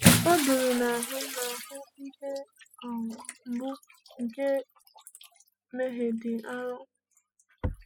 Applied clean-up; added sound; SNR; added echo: classical method spectral subtraction.